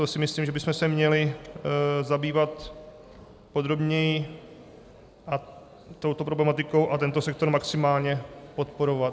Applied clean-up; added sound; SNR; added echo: none; none; none; none.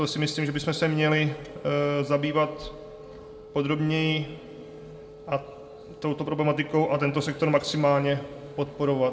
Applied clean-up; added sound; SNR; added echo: none; Telephone; 20 dB; reverberation time 1.5 s.